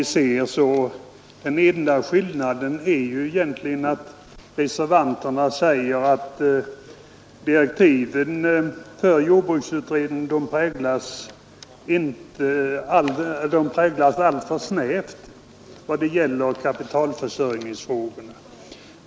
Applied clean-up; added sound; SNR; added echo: none; none; none; none.